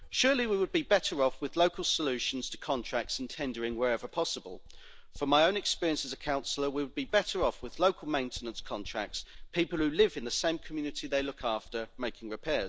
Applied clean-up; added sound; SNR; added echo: none; Writing; 15 dB; none.